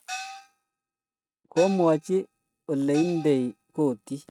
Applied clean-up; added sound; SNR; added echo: neural mask model RNNoise.